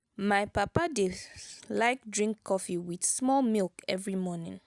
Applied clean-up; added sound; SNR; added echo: none; none; none; none.